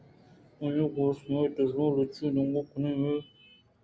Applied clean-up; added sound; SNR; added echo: none; none; none; none.